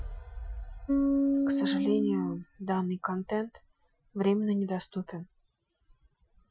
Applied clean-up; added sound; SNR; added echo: classical method Wiener filter.